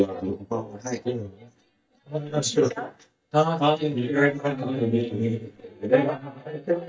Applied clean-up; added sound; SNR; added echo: neural mask model DeepFilterNet 3.